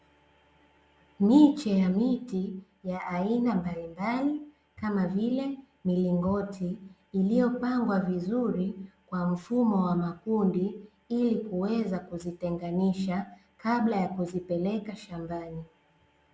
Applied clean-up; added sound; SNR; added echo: none; none; none; none.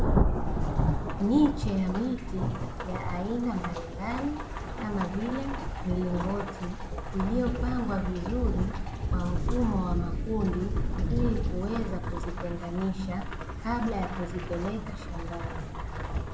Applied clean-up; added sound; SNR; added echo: none; Rain / Thunderstorm; -1 dB; none.